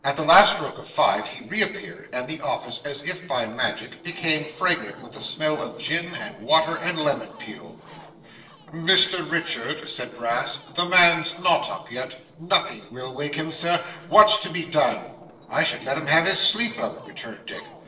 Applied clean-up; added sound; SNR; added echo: neural separator model SepFormer DNS4.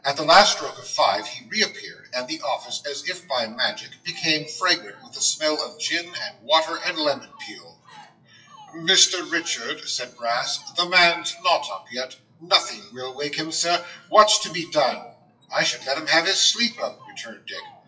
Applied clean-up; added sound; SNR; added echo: classical method WPE with log-MMSE.